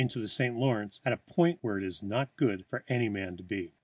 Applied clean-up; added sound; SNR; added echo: none; none; none; none.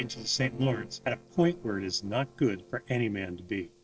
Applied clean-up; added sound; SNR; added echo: neural separator model SepFormer DNS4.